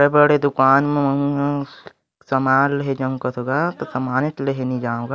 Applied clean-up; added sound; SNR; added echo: none; none; none; none.